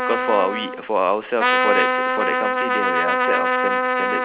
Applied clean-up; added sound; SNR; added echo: none; Trumpet; -3 dB; none.